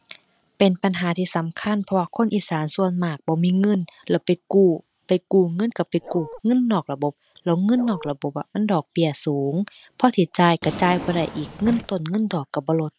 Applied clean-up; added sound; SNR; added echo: none; Bark + Drawer open or close; 13 dB; none.